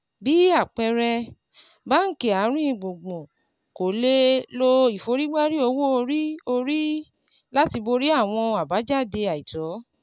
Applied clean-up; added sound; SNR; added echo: none; none; none; none.